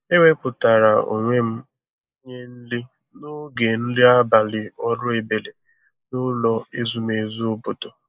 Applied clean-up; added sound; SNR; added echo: neural mask model Resemble Enhance denoiser.